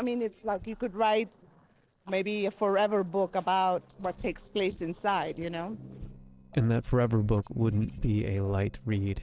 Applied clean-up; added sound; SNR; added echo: neural separator model SepFormer DNS4.